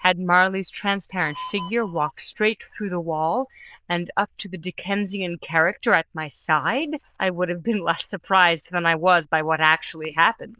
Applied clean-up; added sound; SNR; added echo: neural diffusion model UNIVERSE++.